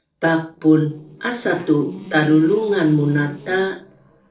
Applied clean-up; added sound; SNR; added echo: neural separator model SepFormer DNS4.